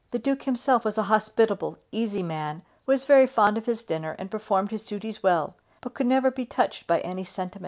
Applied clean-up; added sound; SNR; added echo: none; none; none; none.